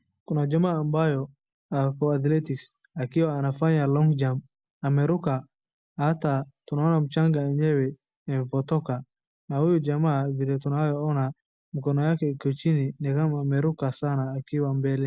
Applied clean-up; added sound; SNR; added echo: none; none; none; none.